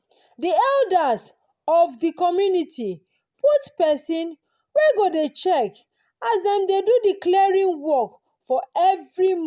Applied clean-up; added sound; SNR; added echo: none; none; none; none.